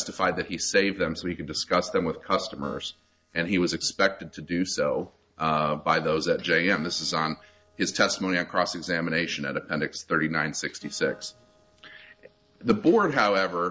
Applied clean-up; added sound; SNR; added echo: neural separator model SepFormer DNS4.